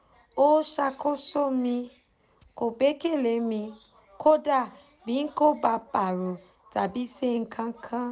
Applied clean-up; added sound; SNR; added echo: none; none; none; none.